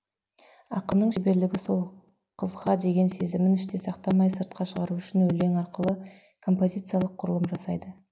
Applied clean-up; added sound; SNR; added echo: none; none; none; none.